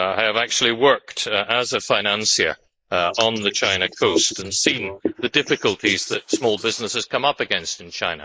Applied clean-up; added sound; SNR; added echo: neural mask model Resemble Enhance denoiser.